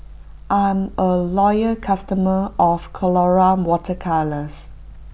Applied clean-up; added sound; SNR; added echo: none; none; none; none.